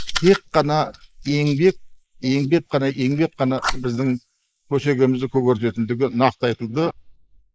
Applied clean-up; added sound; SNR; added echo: neural mask model Resemble Enhance denoiser.